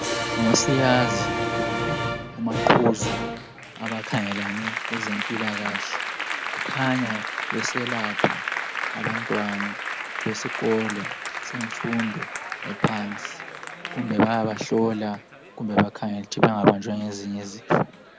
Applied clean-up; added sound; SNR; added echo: none; Applause; 4 dB; none.